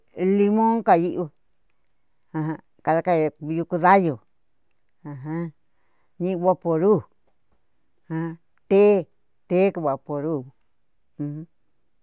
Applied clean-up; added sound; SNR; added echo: none; none; none; none.